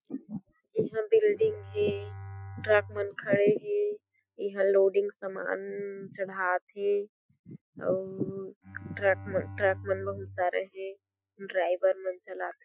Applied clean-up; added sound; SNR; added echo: classical method Wiener filter.